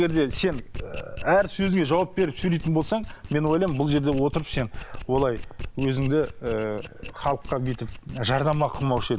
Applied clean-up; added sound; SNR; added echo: none; Domestic sounds, home sounds; 10 dB; none.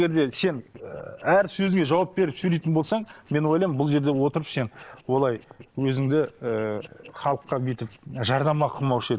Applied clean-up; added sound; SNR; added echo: neural separator model SepFormer DNS4.